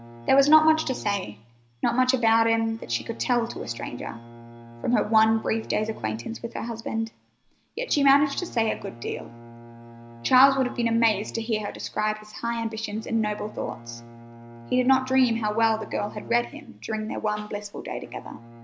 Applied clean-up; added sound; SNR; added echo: none; Bowed string instrument; 18 dB; none.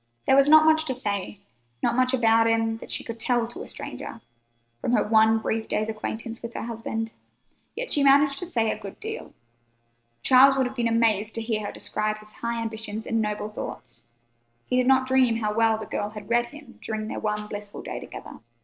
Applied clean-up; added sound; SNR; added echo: neural separator model SepFormer DNS4.